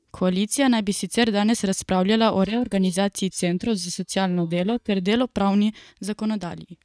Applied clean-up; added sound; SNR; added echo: neural mask model DeepFilterNet 3.